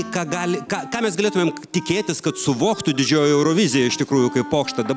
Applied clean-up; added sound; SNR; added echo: none; Wind instrument, woodwind instrument; 16 dB; none.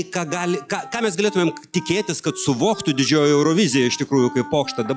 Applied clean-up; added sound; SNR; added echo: classical method log-MMSE.